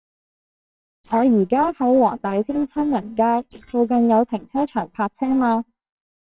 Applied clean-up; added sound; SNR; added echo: neural separator model SepFormer WHAMR!.